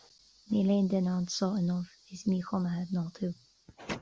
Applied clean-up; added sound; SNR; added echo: none; none; none; none.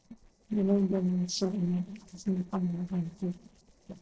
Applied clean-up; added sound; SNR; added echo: neural separator model SepFormer DNS4.